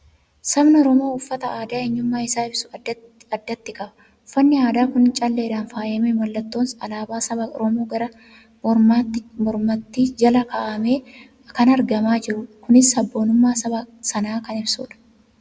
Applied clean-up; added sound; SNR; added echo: none; none; none; none.